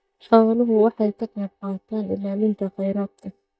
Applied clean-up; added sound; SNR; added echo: neural mask model DeepFilterNet 3.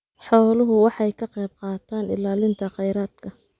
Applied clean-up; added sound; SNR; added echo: none; none; none; none.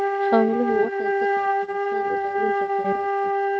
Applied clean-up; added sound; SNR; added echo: neural mask model RNNoise.